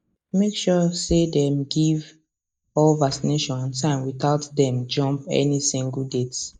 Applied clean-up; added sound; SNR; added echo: neural mask model DeepFilterNet 3.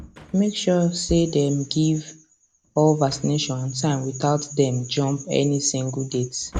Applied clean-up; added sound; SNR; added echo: none; Wood; 18 dB; none.